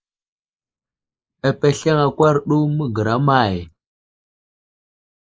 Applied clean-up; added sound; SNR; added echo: neural mask model Resemble Enhance denoiser.